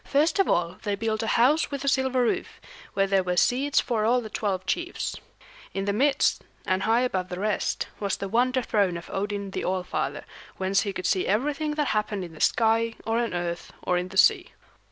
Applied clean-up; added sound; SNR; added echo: none; none; none; none.